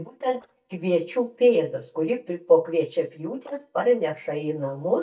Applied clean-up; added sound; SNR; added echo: neural mask model DeepFilterNet 3.